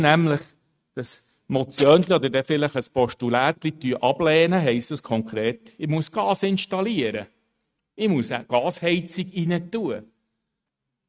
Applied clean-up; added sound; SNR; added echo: neural mask model RNNoise.